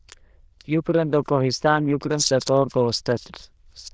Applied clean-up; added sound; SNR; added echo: neural diffusion model UNIVERSE++.